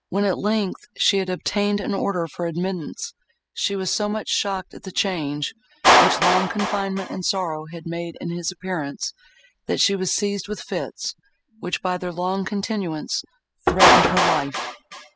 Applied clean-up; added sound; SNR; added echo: classical method spectral subtraction.